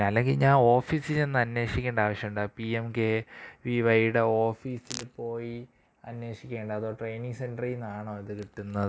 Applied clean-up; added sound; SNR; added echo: none; none; none; none.